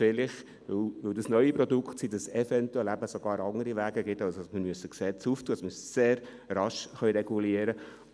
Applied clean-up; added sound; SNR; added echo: none; none; none; none.